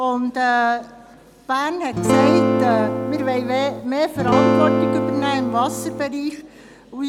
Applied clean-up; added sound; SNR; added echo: none; Acoustic guitar / Strum; -3 dB; none.